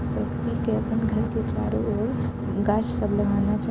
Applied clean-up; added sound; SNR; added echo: none; Boat, Water vehicle; 0 dB; none.